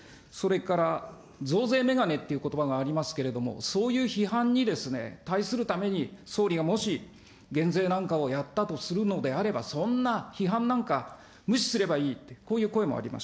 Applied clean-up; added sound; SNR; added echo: none; none; none; none.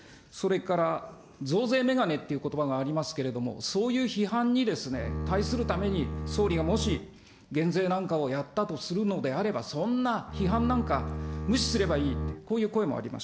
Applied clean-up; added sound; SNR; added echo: none; Bowed string instrument; 4 dB; none.